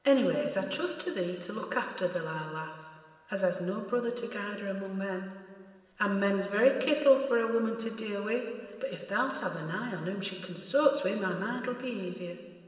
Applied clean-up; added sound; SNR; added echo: none; none; none; reverberation time 1.6 s.